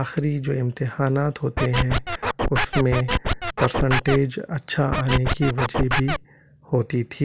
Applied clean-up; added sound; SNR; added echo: none; Scratching (performance technique); 1 dB; none.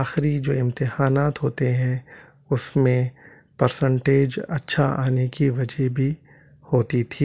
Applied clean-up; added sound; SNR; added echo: none; none; none; none.